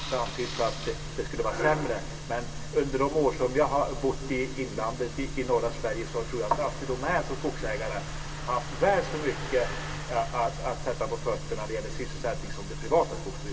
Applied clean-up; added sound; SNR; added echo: none; Engine starting; 15 dB; reverberation time 2.0 s.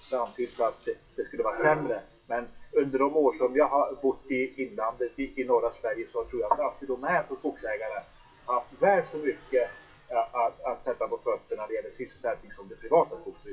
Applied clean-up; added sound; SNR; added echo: classical method WPE with log-MMSE.